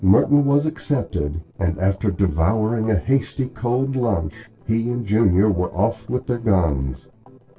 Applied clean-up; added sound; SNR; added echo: neural separator model SepFormer DNS4.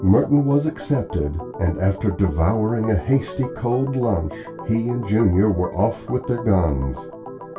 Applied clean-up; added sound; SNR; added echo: none; Organ; 14 dB; reverberation time 0.2 s.